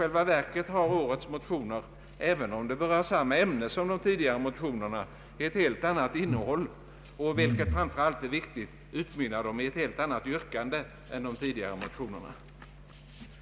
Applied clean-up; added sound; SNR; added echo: none; none; none; none.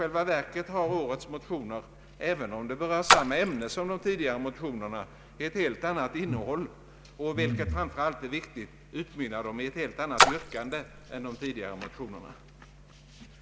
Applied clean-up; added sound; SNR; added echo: none; Splash, splatter; -5 dB; none.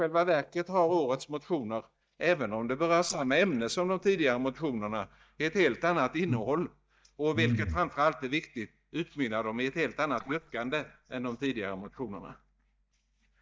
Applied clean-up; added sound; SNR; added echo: neural mask model DeepFilterNet 3.